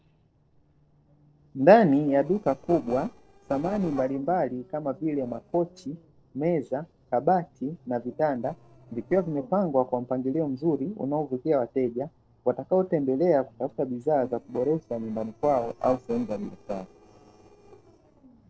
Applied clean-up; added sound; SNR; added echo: neural separator model SepFormer DNS4.